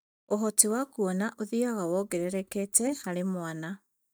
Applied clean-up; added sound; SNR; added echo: neural mask model DeepFilterNet 3.